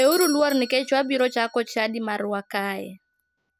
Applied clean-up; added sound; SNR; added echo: none; Bell / Doorbell; 15 dB; none.